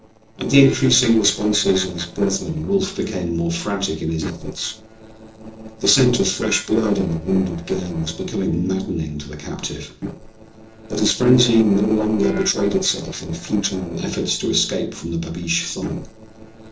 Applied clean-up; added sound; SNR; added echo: neural separator model SepFormer DNS4.